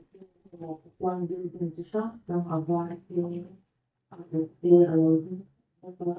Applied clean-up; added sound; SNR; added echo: neural mask model DeepFilterNet 3.